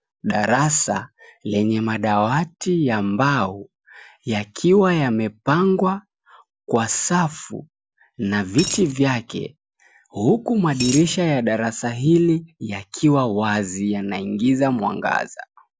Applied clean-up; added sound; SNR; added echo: none; Coin (dropping); 6 dB; none.